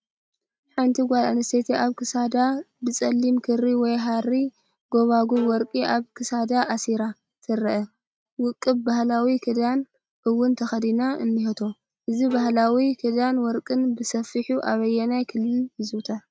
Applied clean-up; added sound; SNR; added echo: neural mask model RNNoise.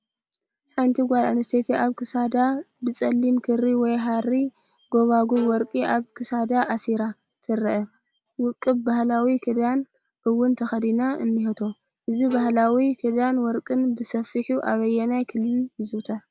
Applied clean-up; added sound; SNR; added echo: none; Bowed string instrument; 19 dB; none.